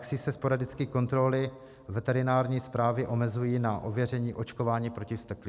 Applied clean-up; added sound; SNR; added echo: none; none; none; none.